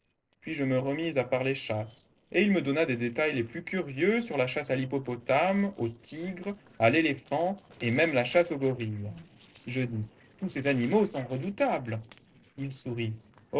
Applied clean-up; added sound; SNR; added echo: neural separator model SepFormer DNS4.